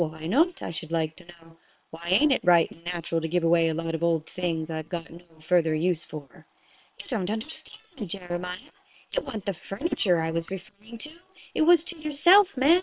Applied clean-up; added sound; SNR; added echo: neural separator model SepFormer WHAM!.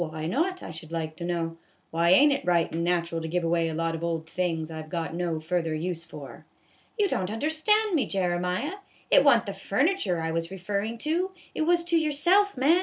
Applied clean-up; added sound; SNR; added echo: none; none; none; none.